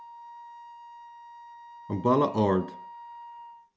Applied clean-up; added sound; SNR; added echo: none; Wind instrument, woodwind instrument; 15 dB; none.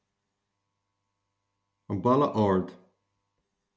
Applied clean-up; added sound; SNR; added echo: none; none; none; none.